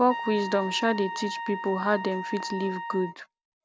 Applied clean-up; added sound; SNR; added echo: none; Trumpet; 8 dB; none.